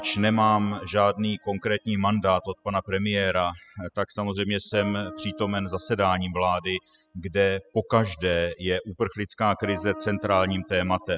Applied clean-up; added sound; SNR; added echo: classical method spectral subtraction.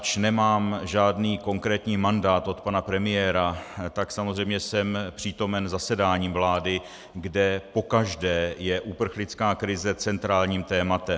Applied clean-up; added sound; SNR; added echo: none; none; none; none.